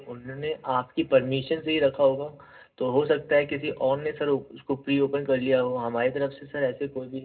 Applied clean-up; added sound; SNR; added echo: none; none; none; reverberation time 0.2 s.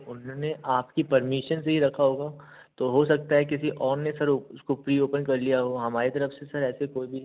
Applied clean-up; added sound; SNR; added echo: none; none; none; none.